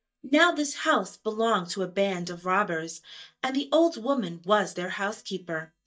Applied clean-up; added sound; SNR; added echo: neural mask model DeepFilterNet 3.